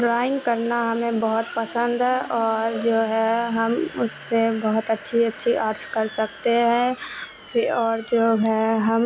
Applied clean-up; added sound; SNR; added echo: none; Domestic sounds, home sounds; 18 dB; none.